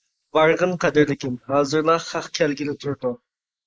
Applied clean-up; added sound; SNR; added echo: neural mask model Resemble Enhance denoiser.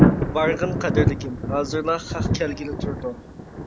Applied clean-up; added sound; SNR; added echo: none; Thunder; -4 dB; none.